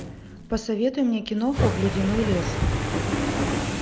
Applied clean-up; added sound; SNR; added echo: none; Fire; 1 dB; none.